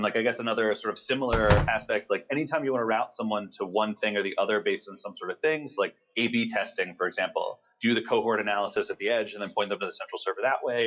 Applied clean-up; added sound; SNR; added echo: classical method WPE with log-MMSE.